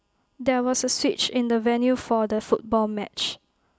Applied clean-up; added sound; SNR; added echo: none; none; none; none.